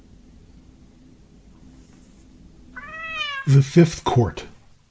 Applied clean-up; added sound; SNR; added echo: none; Cat; 8 dB; none.